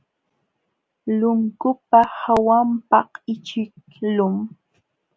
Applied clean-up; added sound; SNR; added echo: none; none; none; none.